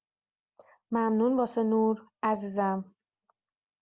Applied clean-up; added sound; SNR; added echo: none; none; none; none.